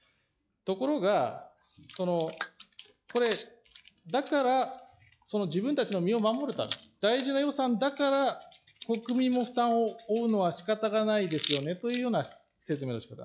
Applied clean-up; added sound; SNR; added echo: classical method log-MMSE.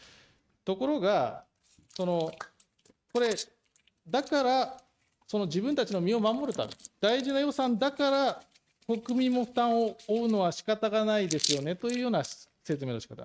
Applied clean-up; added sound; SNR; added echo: neural mask model RNNoise.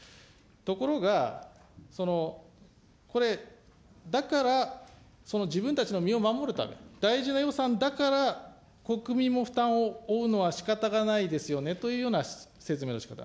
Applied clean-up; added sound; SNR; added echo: none; none; none; none.